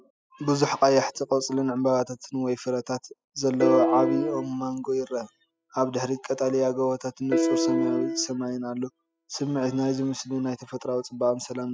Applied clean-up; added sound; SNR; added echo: classical method spectral subtraction.